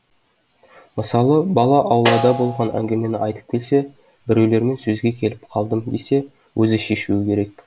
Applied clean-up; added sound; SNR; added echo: none; Snare drum; 8 dB; none.